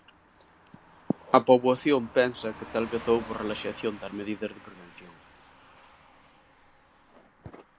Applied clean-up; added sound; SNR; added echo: none; Car passing by / Truck; 19 dB; none.